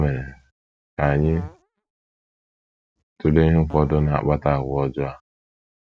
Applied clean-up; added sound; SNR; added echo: neural mask model RNNoise.